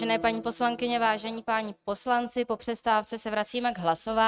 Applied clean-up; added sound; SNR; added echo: neural mask model RNNoise.